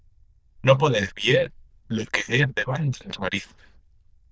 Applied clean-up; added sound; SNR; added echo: neural diffusion model UNIVERSE++.